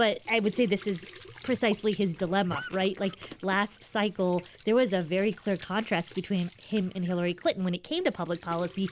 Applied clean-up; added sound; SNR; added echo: none; Squeak / Trickle, dribble / Sink (filling or washing); 18 dB; none.